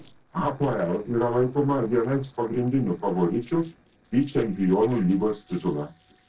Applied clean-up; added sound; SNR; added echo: neural separator model SepFormer DNS4.